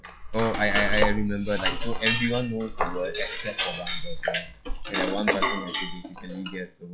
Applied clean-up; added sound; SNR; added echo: classical method log-MMSE.